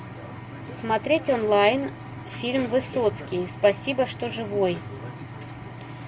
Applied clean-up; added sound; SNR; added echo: none; none; none; none.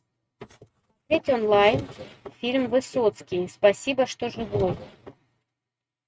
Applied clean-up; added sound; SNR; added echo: neural mask model RNNoise.